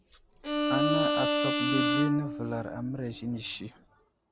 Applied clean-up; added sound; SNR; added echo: none; Bowed string instrument; -4 dB; none.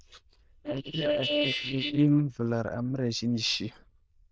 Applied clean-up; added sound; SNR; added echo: neural diffusion model UNIVERSE++.